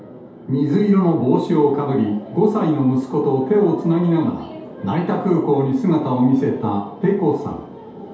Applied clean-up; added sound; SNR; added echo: none; none; none; reverberation time 0.8 s.